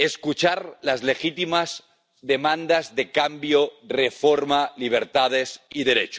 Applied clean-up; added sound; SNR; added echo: none; none; none; none.